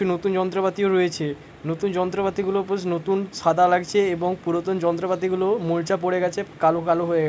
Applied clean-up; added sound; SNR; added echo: none; none; none; none.